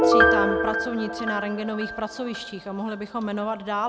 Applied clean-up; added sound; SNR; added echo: none; Piano; -4 dB; none.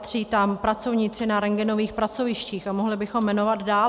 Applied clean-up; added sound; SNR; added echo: none; none; none; none.